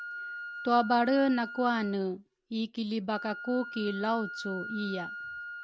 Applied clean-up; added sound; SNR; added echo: none; Wind instrument, woodwind instrument; 11 dB; none.